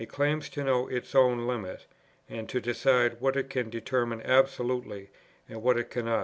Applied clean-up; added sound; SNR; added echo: none; none; none; none.